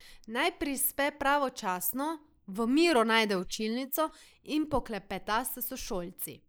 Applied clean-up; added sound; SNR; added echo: neural mask model Resemble Enhance denoiser.